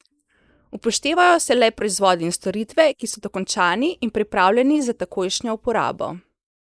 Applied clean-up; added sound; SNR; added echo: neural mask model Resemble Enhance denoiser.